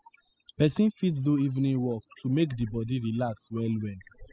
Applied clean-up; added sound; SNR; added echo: classical method spectral subtraction.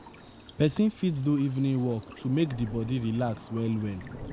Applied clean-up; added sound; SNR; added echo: none; Stream / Bird vocalization, bird call, bird song; 16 dB; none.